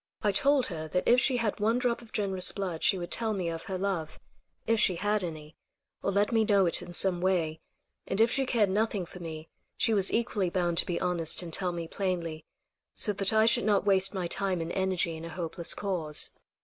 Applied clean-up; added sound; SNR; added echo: none; none; none; none.